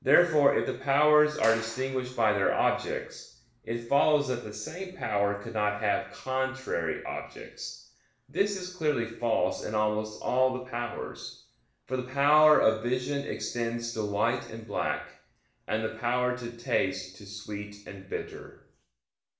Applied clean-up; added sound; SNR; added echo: none; Clapping; 16 dB; reverberation time 0.5 s.